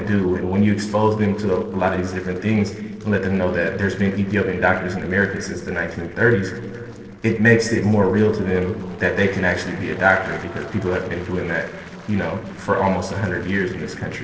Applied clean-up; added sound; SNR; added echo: neural separator model SepFormer DNS4.